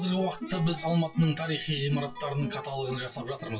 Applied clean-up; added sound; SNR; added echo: classical method WPE with log-MMSE.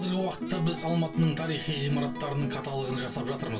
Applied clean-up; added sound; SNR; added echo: none; Acoustic guitar; 6 dB; reverberation time 0.2 s.